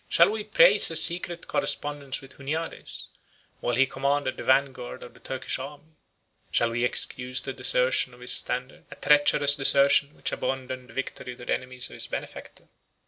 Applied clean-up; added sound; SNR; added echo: none; none; none; none.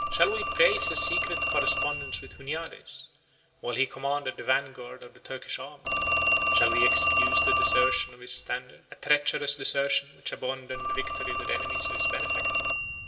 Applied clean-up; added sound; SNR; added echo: none; Telephone; -2 dB; reverberation time 2.3 s.